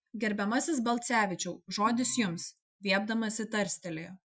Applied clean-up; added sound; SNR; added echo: classical method Wiener filter.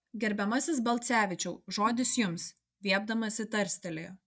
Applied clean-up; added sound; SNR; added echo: neural mask model DeepFilterNet 3.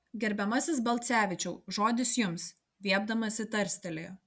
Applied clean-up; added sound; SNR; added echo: none; none; none; none.